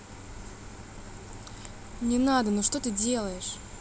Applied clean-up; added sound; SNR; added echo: none; none; none; none.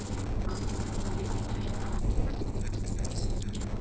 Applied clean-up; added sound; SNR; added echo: neural separator model SepFormer DNS4.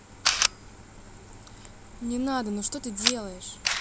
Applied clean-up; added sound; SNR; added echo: none; Camera; -2 dB; none.